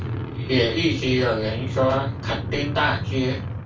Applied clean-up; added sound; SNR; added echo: none; Truck; 4 dB; reverberation time 0.2 s.